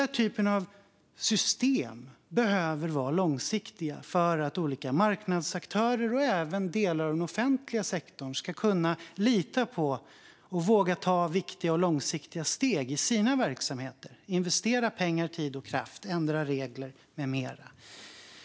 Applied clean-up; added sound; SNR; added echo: none; none; none; none.